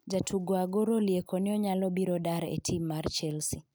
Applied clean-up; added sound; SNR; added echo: none; none; none; none.